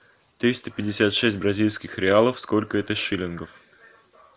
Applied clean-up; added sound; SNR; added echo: none; none; none; none.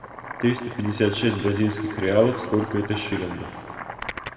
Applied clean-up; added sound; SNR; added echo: none; Boiling; 12 dB; reverberation time 1.5 s.